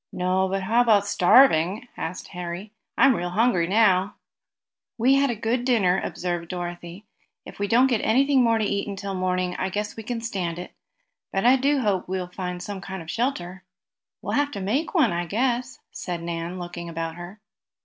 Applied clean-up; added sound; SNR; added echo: none; none; none; none.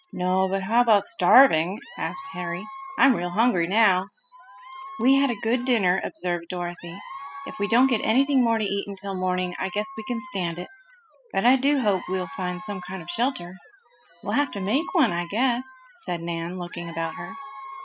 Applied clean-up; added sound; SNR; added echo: classical method spectral subtraction.